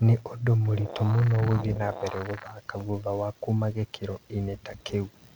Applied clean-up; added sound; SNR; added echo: none; Animal; 13 dB; none.